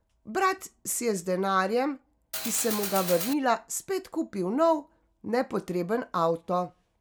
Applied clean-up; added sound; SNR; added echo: none; Mechanisms; 5 dB; none.